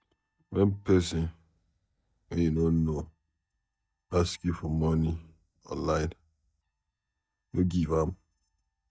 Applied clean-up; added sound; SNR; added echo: neural mask model DeepFilterNet 3.